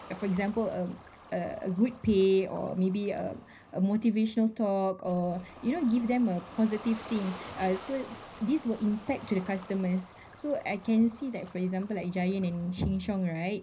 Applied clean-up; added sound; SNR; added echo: none; Ocean; 19 dB; reverberation time 0.4 s.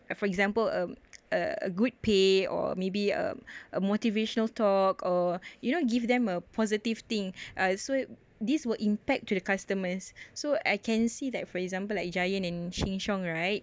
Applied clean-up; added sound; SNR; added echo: none; none; none; none.